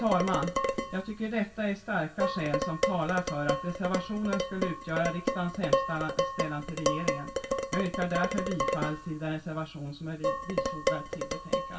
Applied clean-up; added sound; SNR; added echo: none; Dishes, pots, and pans; 0 dB; reverberation time 0.1 s.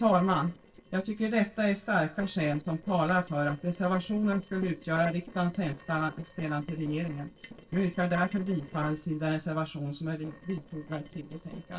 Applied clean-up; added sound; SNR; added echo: neural separator model SepFormer DNS4.